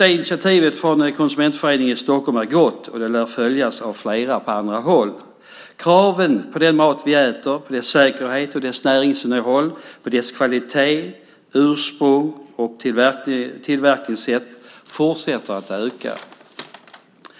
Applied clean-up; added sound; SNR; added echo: none; none; none; none.